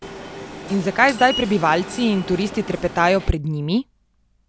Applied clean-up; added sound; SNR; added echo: none; Subway, metro, underground; 12 dB; none.